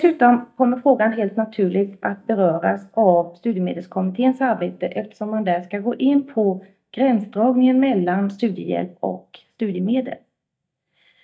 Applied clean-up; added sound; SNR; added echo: neural mask model DeepFilterNet 3.